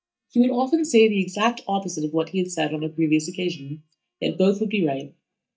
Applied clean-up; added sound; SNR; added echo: neural mask model DeepFilterNet 3.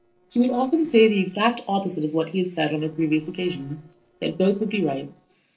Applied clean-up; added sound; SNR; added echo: neural separator model SepFormer DNS4.